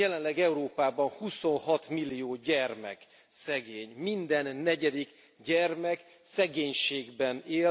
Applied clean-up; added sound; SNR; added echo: none; none; none; none.